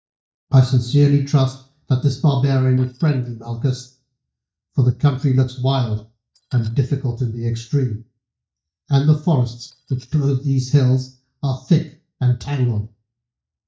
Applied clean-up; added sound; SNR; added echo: neural mask model DeepFilterNet 3.